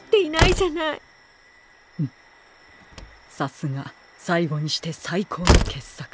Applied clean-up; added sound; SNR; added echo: none; Slam; 1 dB; none.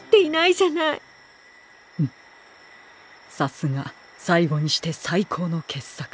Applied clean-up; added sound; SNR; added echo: none; none; none; none.